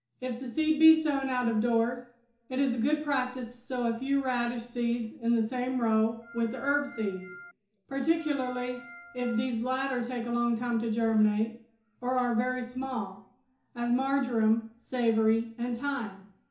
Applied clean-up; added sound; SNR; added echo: none; Organ; 18 dB; reverberation time 0.7 s.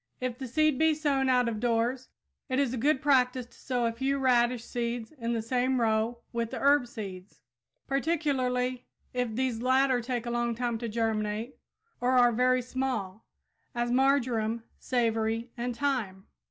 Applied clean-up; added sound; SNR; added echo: none; none; none; none.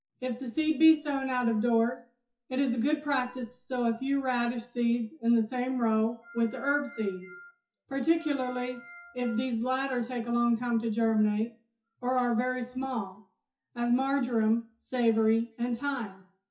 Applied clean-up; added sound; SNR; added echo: classical method WPE with log-MMSE.